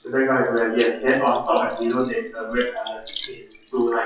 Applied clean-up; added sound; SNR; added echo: classical method WPE with log-MMSE.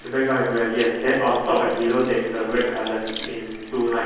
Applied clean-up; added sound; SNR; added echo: none; Sink (filling or washing) / Liquid; 16 dB; reverberation time 1.3 s.